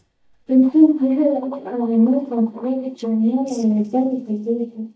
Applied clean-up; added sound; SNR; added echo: neural mask model DeepFilterNet 3.